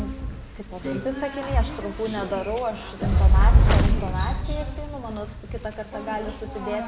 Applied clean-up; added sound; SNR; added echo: none; Fire; -4 dB; none.